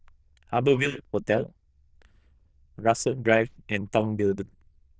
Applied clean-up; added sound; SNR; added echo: neural diffusion model UNIVERSE++.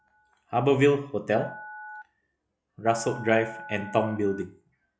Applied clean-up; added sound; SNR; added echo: classical method log-MMSE.